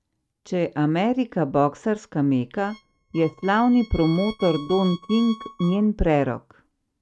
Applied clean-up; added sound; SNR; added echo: neural mask model RNNoise.